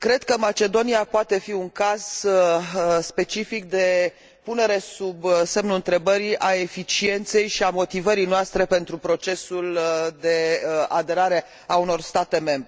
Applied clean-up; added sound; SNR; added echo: none; none; none; none.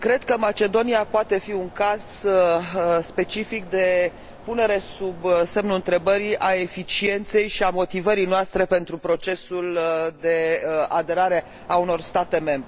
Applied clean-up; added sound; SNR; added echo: none; Mechanisms; 19 dB; none.